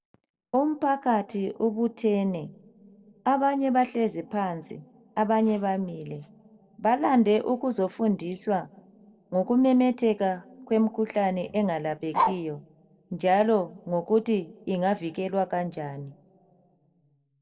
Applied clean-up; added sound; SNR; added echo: neural separator model SepFormer DNS4.